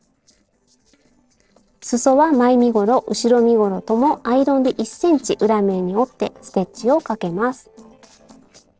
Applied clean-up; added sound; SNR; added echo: neural separator model SepFormer DNS4.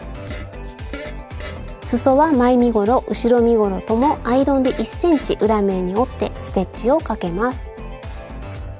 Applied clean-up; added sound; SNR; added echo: none; Fart; 19 dB; none.